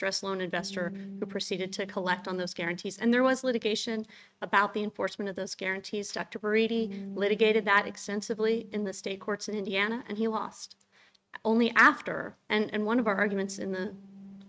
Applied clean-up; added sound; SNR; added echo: neural mask model RNNoise.